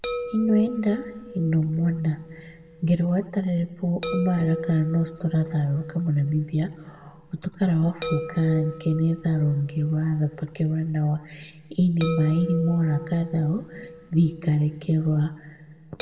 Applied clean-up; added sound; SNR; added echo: none; Chime; 13 dB; reverberation time 1.2 s.